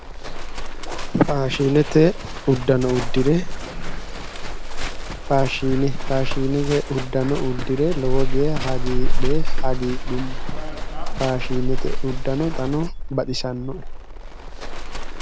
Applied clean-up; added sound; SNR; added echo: none; Livestock, farm animals, working animals; -3 dB; none.